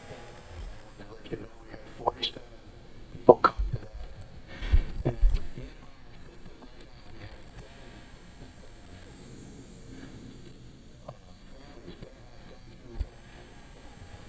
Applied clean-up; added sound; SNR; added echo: neural mask model DeepFilterNet 3.